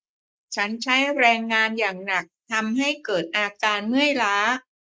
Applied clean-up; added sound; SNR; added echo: neural mask model Resemble Enhance denoiser.